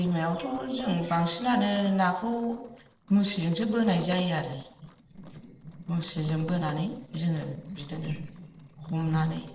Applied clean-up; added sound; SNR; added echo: neural separator model SepFormer DNS4.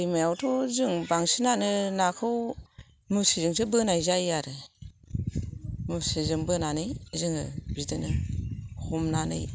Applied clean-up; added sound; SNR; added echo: none; none; none; none.